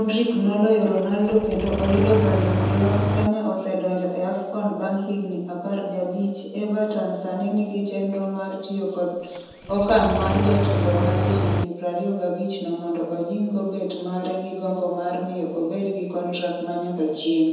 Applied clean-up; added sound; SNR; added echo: none; Engine starting; 0 dB; reverberation time 1.1 s.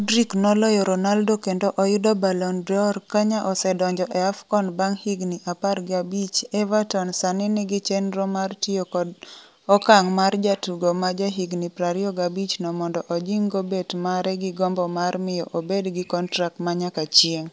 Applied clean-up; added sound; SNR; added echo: none; none; none; none.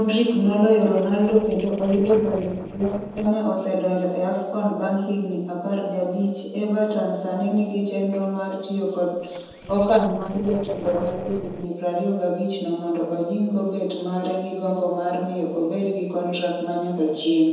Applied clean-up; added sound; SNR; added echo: neural separator model SepFormer DNS4.